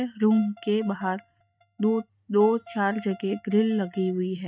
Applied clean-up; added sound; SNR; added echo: neural mask model RNNoise.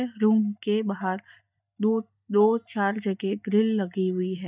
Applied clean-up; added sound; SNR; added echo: neural mask model DeepFilterNet 3.